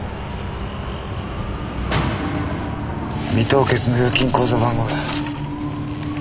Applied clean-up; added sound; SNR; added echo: none; Motorcycle / Dog; 12 dB; none.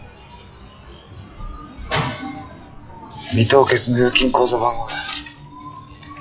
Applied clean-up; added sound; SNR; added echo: classical method log-MMSE.